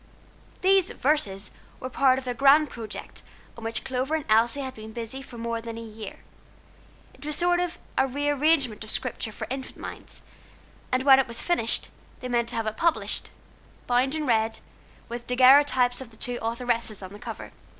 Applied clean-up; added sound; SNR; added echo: none; none; none; none.